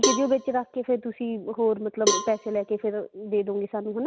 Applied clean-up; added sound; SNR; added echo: none; Cowbell; 4 dB; none.